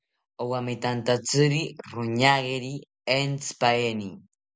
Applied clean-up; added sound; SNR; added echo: none; none; none; none.